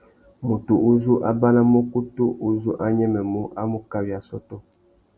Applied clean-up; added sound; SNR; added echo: none; none; none; none.